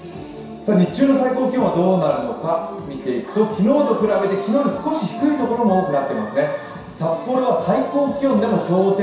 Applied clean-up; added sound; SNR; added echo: none; none; none; reverberation time 0.7 s.